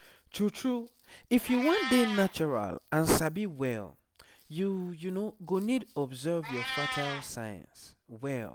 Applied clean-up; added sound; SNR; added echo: none; Meow; 11 dB; none.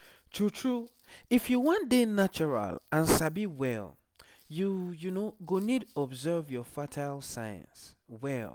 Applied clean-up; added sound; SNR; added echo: none; none; none; none.